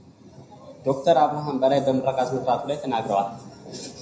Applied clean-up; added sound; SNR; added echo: none; none; none; reverberation time 0.5 s.